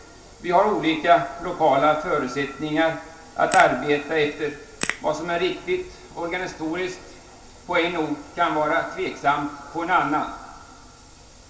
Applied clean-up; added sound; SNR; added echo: none; Crack / Crackle; 11 dB; reverberation time 0.4 s.